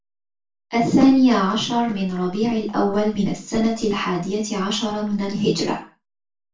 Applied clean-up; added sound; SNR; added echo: none; none; none; reverberation time 0.3 s.